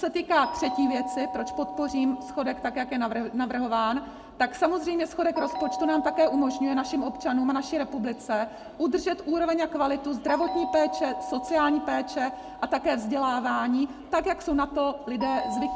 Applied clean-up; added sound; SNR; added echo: none; Doorbell; 11 dB; reverberation time 0.3 s.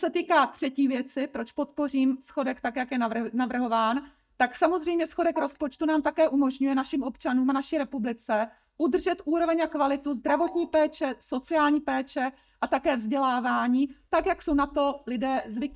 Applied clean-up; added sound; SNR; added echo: neural mask model DeepFilterNet 3.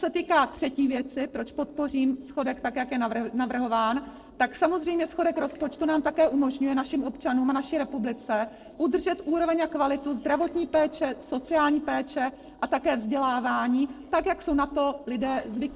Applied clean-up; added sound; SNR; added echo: neural separator model SepFormer DNS4.